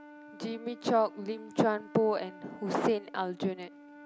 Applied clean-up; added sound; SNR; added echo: none; Wind instrument, woodwind instrument; 19 dB; none.